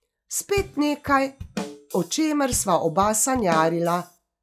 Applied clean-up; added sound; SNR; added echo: classical method log-MMSE.